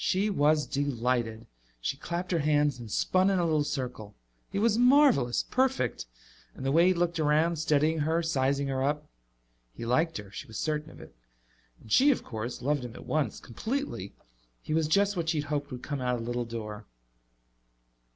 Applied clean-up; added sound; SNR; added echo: none; none; none; none.